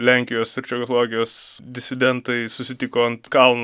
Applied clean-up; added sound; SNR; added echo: none; none; none; none.